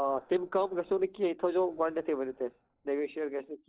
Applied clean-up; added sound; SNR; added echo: neural separator model SepFormer DNS4.